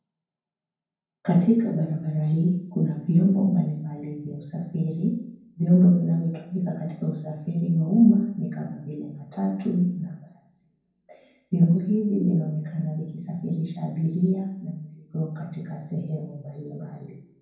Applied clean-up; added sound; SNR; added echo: none; none; none; reverberation time 0.9 s.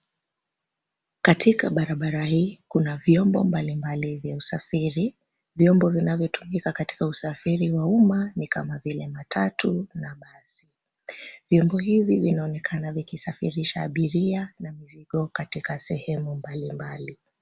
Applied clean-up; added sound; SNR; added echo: none; none; none; none.